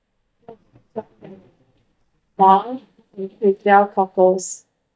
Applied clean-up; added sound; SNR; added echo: neural mask model DeepFilterNet 3.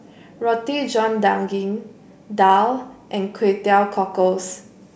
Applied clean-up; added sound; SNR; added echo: none; none; none; none.